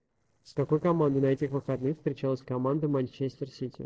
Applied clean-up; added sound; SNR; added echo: neural separator model SepFormer DNS4.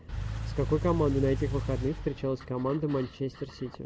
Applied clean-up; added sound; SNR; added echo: none; Engine / Car; 5 dB; none.